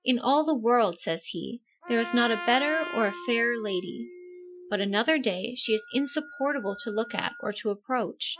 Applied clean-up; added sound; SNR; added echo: classical method Wiener filter.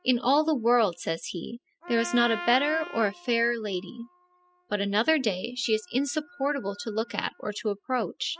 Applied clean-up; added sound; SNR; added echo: classical method spectral subtraction.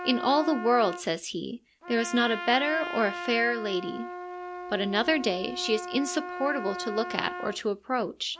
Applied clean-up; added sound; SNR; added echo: none; Trumpet; 9 dB; none.